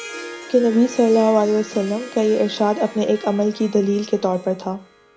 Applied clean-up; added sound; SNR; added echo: none; Harp; 18 dB; reverberation time 0.2 s.